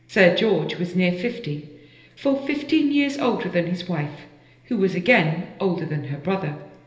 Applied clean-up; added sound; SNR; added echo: none; none; none; reverberation time 1.4 s.